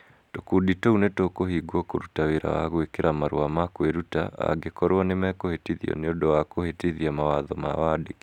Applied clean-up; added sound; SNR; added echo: none; none; none; none.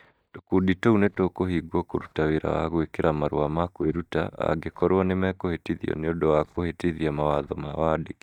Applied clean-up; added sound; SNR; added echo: neural mask model DeepFilterNet 3.